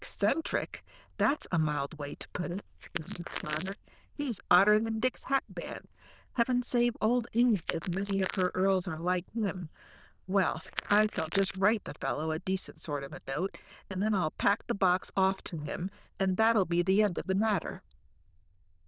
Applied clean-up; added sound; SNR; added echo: neural diffusion model UNIVERSE++.